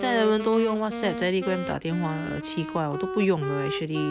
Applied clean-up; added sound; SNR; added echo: none; Wind instrument, woodwind instrument; 7 dB; none.